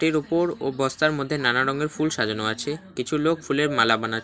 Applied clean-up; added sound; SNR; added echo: none; Piano; 14 dB; none.